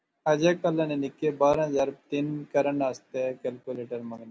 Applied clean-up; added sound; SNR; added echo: none; none; none; none.